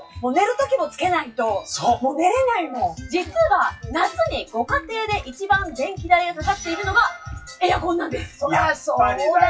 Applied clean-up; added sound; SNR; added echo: classical method WPE with log-MMSE.